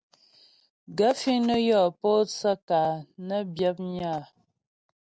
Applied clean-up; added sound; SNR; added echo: none; none; none; none.